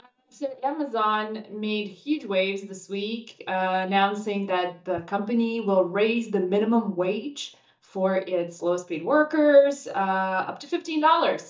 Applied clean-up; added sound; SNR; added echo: neural mask model DeepFilterNet 3.